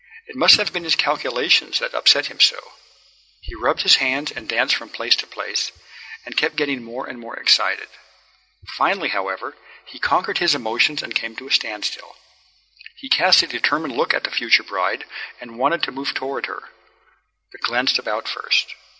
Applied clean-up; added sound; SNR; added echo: none; none; none; none.